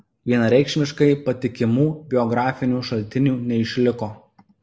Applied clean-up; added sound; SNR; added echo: none; none; none; none.